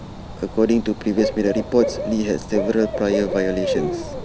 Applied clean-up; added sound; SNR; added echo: none; Cricket / Bird; 5 dB; none.